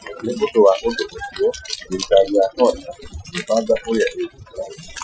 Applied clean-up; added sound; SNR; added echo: classical method Wiener filter.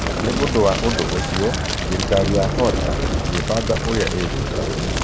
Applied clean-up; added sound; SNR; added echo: none; Fire; -1 dB; none.